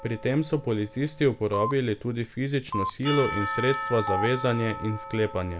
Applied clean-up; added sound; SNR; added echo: none; Telephone + Church bell / Percussion; 7 dB; none.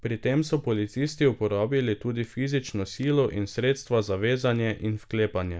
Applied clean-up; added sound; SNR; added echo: none; none; none; none.